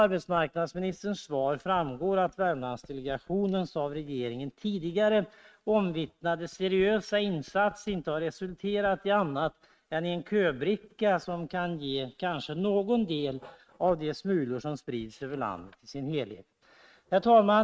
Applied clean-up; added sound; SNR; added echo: neural mask model RNNoise.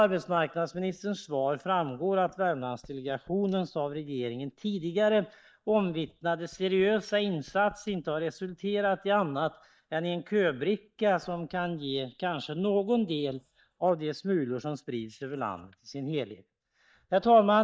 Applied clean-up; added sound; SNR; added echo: neural mask model DeepFilterNet 3.